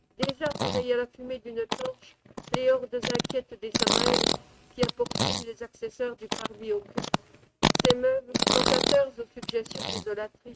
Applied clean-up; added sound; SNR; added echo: neural mask model RNNoise.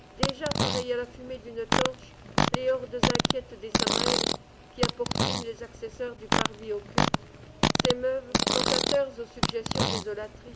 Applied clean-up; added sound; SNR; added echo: none; Fart; -5 dB; none.